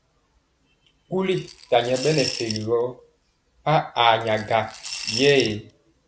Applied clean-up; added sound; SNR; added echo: none; Coin (dropping) / Glass; 10 dB; none.